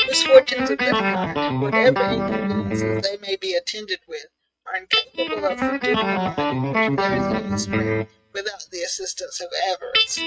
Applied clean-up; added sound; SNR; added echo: neural mask model RNNoise.